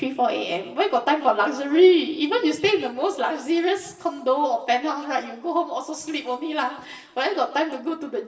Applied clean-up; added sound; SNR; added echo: none; none; none; reverberation time 1.0 s.